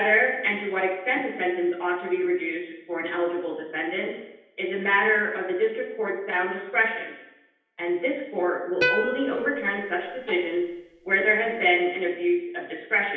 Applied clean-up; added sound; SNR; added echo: none; Plucked string instrument; 6 dB; reverberation time 0.9 s.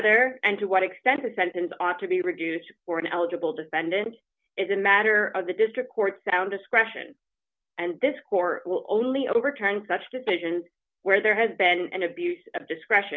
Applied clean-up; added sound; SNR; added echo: none; none; none; none.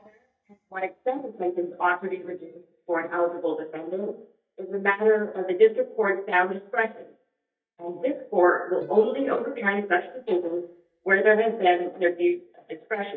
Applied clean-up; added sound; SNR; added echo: neural mask model DeepFilterNet 3.